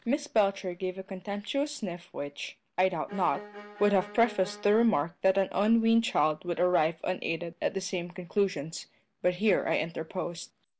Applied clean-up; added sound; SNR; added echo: none; Bowed string instrument; 14 dB; none.